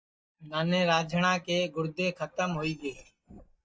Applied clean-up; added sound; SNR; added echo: neural mask model DeepFilterNet 3.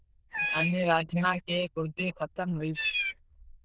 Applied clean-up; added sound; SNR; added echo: neural diffusion model UNIVERSE++.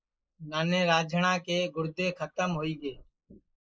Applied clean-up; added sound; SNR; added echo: neural mask model Resemble Enhance denoiser.